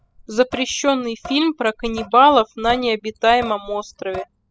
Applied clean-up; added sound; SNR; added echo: classical method spectral subtraction.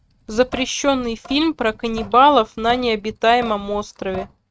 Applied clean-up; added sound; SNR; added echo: neural mask model RNNoise.